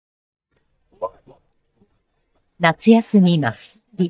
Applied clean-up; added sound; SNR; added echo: neural mask model DeepFilterNet 3.